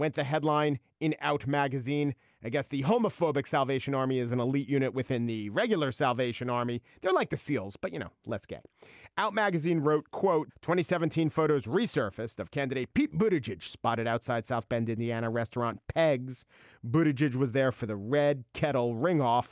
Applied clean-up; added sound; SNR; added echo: none; none; none; none.